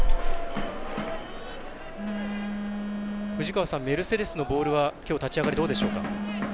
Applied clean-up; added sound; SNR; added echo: none; Telephone; -1 dB; none.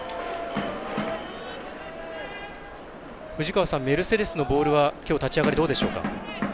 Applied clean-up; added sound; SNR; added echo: none; none; none; none.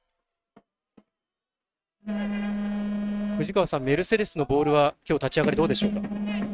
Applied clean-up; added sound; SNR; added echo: neural mask model RNNoise.